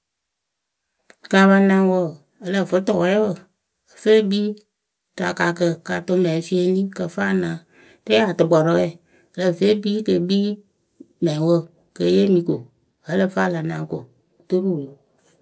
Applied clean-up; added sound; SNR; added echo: none; none; none; none.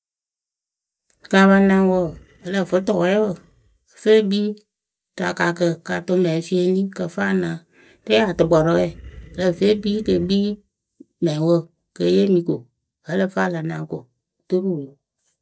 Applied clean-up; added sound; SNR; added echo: neural mask model DeepFilterNet 3.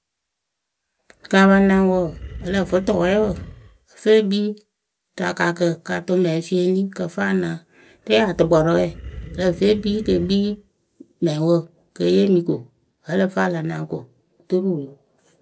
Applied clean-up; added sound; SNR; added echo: none; Animal; 16 dB; none.